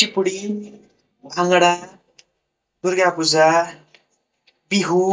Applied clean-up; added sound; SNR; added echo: neural mask model DeepFilterNet 3.